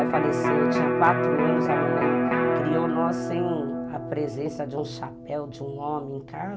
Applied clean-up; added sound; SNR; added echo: none; Electric guitar; -3 dB; none.